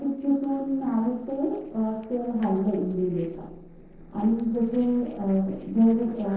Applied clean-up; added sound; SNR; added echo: neural separator model SepFormer DNS4.